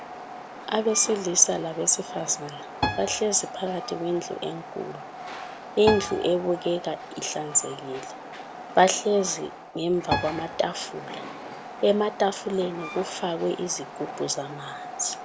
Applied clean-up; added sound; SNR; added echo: none; Piano + Train; 9 dB; none.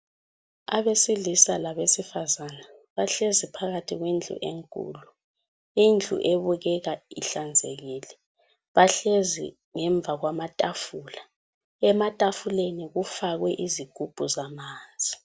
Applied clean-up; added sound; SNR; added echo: none; none; none; none.